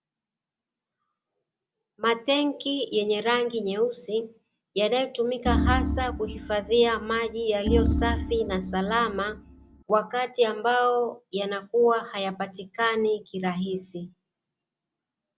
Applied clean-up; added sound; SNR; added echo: none; Organ; 1 dB; none.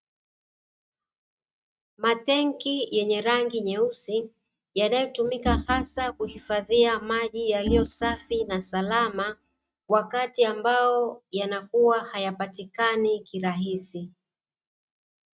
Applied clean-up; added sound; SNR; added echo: neural mask model RNNoise.